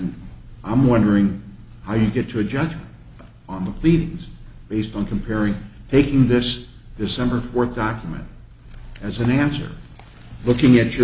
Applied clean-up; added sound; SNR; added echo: none; Purr; 19 dB; none.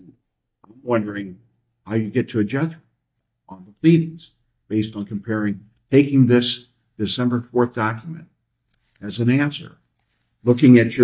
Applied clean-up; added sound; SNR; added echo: neural mask model DeepFilterNet 3.